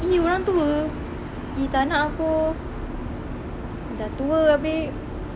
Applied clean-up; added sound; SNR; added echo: none; none; none; none.